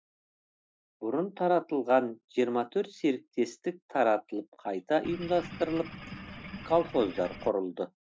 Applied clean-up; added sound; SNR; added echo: none; Engine / Boat, Water vehicle; 12 dB; none.